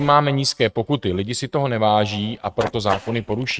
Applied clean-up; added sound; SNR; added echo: neural mask model RNNoise.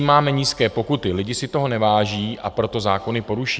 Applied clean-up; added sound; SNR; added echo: none; none; none; none.